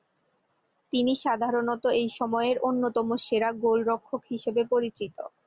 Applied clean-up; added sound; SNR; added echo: none; none; none; none.